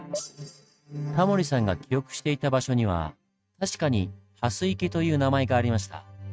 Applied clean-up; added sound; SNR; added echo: neural mask model RNNoise.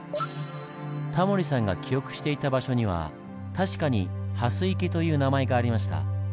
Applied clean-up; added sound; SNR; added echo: none; none; none; none.